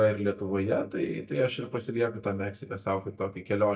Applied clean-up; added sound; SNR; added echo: neural mask model DeepFilterNet 3.